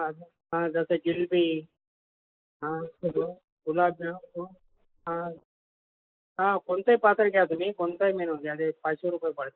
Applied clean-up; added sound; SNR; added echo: neural mask model Resemble Enhance denoiser.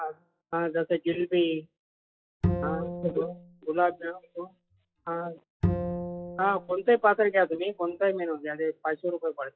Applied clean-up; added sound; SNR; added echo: classical method log-MMSE.